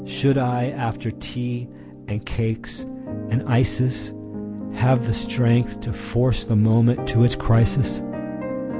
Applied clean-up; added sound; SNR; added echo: none; none; none; none.